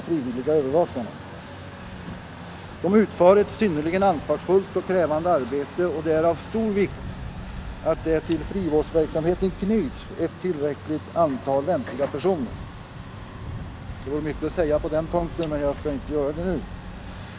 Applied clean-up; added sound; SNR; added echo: none; Scissors + Truck; 12 dB; none.